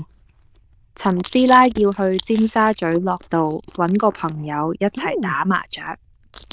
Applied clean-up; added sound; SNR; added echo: neural diffusion model UNIVERSE++.